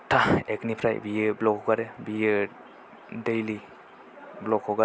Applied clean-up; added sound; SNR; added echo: none; none; none; none.